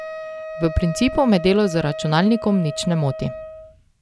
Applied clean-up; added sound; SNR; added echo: none; Wind instrument, woodwind instrument; 11 dB; none.